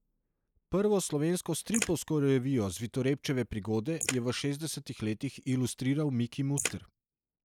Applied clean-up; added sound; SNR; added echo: neural mask model Resemble Enhance denoiser.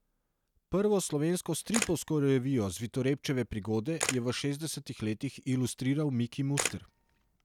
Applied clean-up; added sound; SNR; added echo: none; Camera; 9 dB; none.